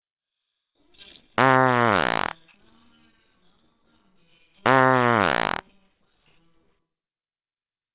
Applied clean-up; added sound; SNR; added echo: neural separator model SepFormer WHAMR!.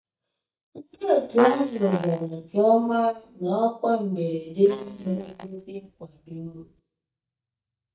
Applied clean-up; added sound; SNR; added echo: neural mask model DeepFilterNet 3.